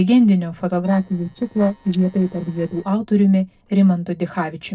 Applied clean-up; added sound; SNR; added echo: neural separator model SepFormer DNS4.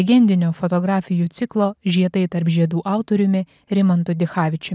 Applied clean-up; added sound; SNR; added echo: none; none; none; none.